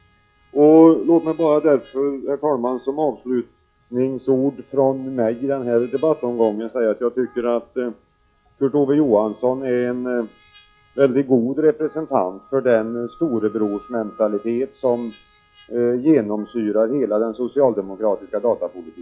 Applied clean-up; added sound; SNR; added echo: classical method log-MMSE.